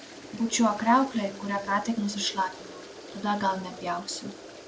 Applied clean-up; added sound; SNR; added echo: none; Toilet flush; 15 dB; none.